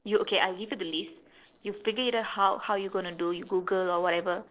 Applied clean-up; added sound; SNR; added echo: neural separator model SepFormer DNS4.